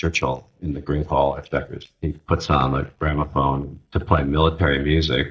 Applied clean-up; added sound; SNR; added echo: neural mask model DeepFilterNet 3.